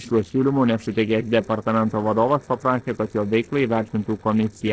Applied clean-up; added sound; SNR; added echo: neural separator model SepFormer DNS4.